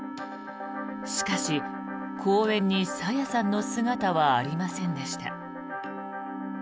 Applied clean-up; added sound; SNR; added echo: none; Wind instrument, woodwind instrument; 16 dB; none.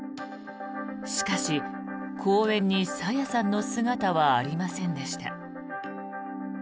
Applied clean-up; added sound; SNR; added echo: none; none; none; none.